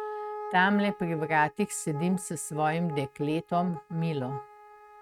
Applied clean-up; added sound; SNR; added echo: neural mask model RNNoise.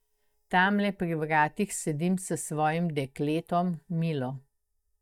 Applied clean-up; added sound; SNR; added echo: neural mask model DeepFilterNet 3.